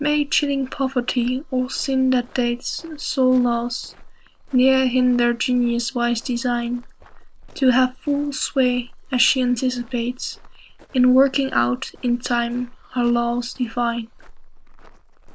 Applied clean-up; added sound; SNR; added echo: none; Walk, footsteps; 20 dB; none.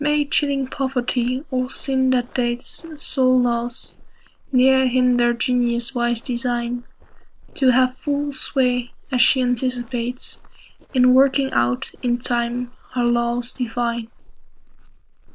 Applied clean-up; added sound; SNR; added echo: neural mask model Resemble Enhance denoiser.